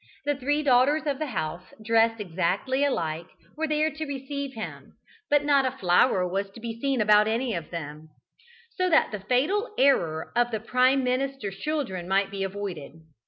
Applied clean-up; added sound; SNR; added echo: none; none; none; none.